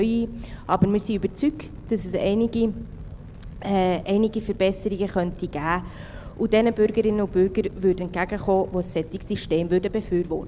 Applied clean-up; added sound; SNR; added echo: none; Fire; 15 dB; none.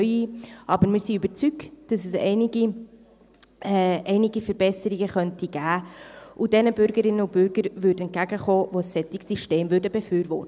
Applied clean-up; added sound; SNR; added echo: none; none; none; none.